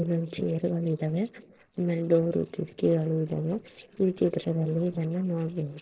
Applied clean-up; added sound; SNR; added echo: neural separator model SepFormer DNS4.